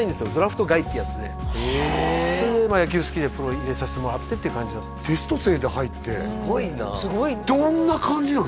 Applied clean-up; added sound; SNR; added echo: none; Bass drum; 12 dB; none.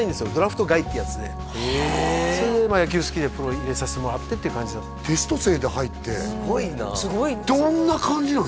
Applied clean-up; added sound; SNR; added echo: none; none; none; none.